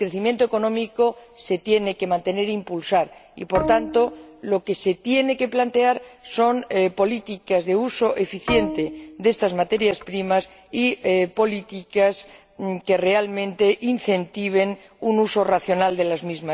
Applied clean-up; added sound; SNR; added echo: none; Bowed string instrument; 10 dB; none.